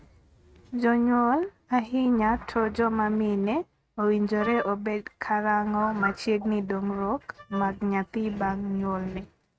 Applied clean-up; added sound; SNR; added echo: neural mask model RNNoise.